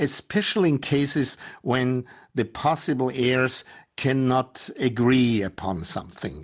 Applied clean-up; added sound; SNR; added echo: none; none; none; none.